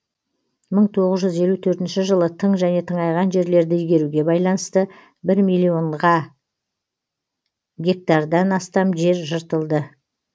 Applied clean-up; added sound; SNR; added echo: none; none; none; none.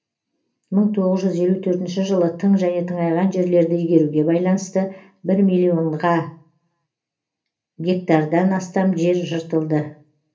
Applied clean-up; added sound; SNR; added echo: none; none; none; reverberation time 0.3 s.